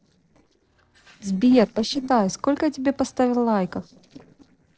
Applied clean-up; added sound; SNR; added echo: neural separator model SepFormer DNS4.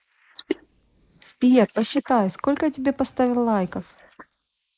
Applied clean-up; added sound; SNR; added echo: neural mask model Resemble Enhance denoiser.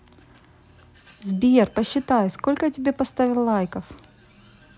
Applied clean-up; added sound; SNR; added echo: none; none; none; none.